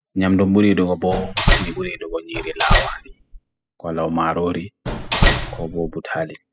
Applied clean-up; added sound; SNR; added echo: classical method spectral subtraction.